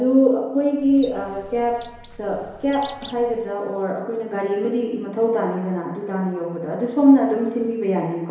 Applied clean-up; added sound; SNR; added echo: none; Bird; 17 dB; reverberation time 1.0 s.